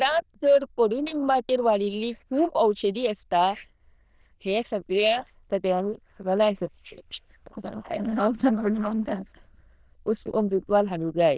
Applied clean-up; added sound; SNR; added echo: neural diffusion model UNIVERSE++.